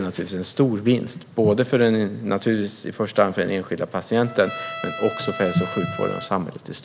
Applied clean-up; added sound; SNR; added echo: none; Trumpet; 12 dB; none.